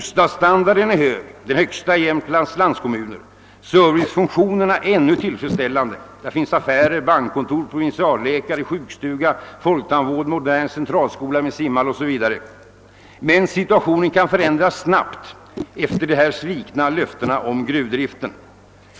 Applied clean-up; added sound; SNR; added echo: none; Packing tape, duct tape; 18 dB; none.